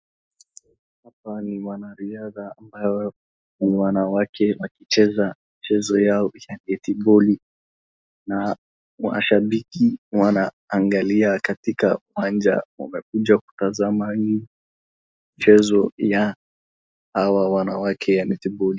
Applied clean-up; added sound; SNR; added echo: neural mask model Resemble Enhance denoiser.